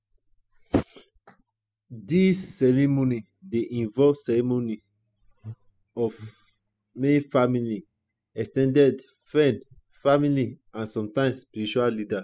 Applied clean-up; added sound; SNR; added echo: classical method spectral subtraction.